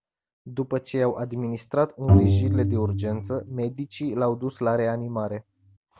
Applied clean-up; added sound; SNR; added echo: none; Bowed string instrument; -2 dB; none.